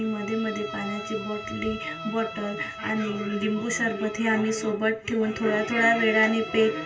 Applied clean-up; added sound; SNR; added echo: none; Bowed string instrument; 13 dB; reverberation time 0.2 s.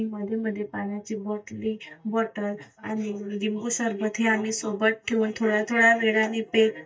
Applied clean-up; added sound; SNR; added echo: neural mask model DeepFilterNet 3.